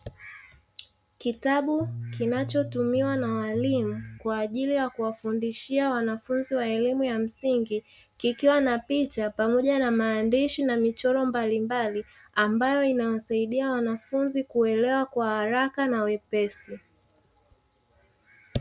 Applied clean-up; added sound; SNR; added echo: none; Bass guitar; 10 dB; none.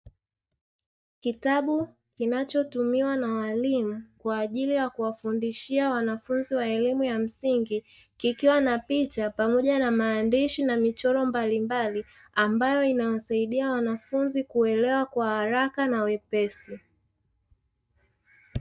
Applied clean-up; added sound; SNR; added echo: neural mask model DeepFilterNet 3.